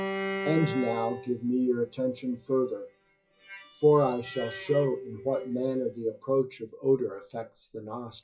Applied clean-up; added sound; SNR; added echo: classical method WPE with log-MMSE.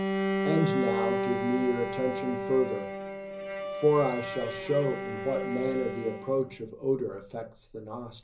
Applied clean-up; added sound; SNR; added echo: none; Bowed string instrument; 3 dB; reverberation time 0.5 s.